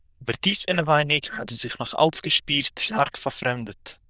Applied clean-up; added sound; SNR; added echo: neural diffusion model UNIVERSE++.